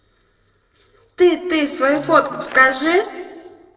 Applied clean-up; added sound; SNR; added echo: neural separator model SepFormer DNS4.